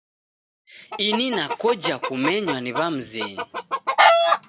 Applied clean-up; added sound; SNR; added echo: none; Chicken, rooster; -4 dB; none.